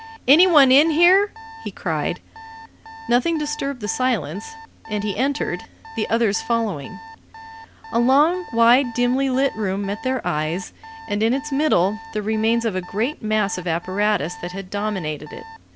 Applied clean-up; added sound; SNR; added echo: none; Alarm; 18 dB; none.